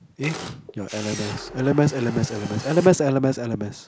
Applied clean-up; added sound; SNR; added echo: none; Camera; 14 dB; none.